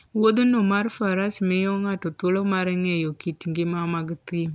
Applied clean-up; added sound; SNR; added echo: none; none; none; none.